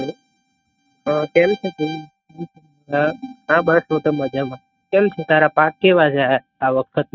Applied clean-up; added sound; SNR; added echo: neural mask model RNNoise.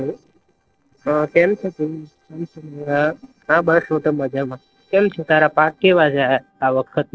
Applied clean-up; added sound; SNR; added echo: neural separator model SepFormer DNS4.